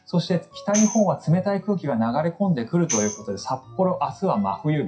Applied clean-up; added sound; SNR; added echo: classical method WPE with log-MMSE.